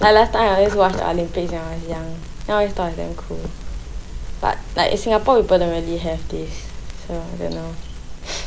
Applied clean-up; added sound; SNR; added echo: none; Crackle; 8 dB; none.